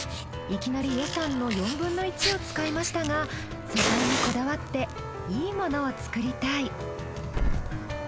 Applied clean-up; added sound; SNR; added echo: none; Growling / Hiss + Fire; 4 dB; none.